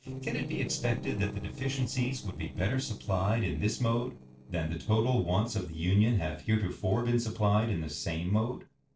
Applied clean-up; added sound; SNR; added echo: neural separator model SepFormer DNS4.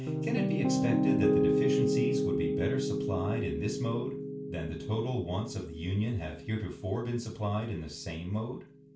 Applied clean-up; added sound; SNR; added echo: none; Piano; -2 dB; reverberation time 0.3 s.